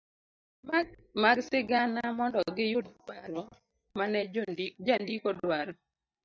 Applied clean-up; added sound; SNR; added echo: neural mask model DeepFilterNet 3.